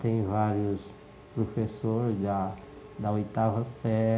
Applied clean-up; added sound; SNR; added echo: none; Engine / Mechanisms; 20 dB; reverberation time 0.4 s.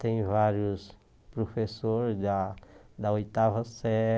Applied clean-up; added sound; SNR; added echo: none; none; none; none.